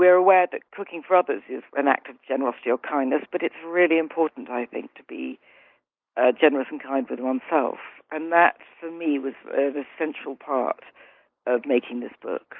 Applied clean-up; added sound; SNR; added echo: neural mask model Resemble Enhance denoiser.